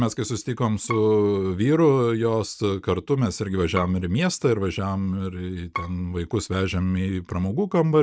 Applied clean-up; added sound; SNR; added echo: neural mask model RNNoise.